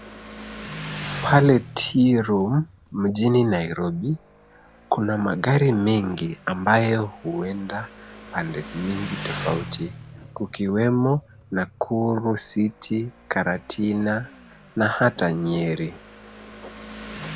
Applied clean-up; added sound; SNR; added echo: none; Motorcycle; 15 dB; none.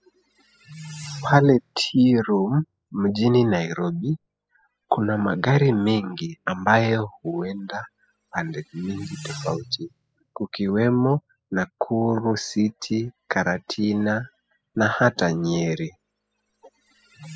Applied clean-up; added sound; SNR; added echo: classical method spectral subtraction.